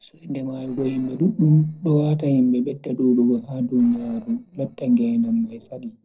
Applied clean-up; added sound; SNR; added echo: neural separator model SepFormer DNS4.